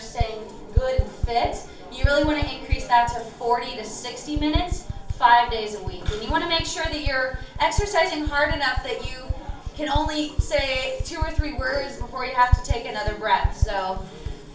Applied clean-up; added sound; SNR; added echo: none; Typing; 3 dB; reverberation time 0.3 s.